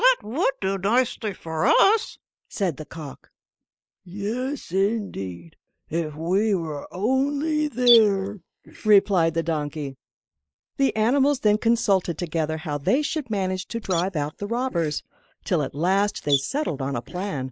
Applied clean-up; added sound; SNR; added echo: neural mask model Resemble Enhance denoiser.